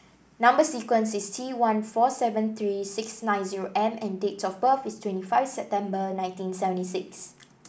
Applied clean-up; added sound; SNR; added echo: none; none; none; none.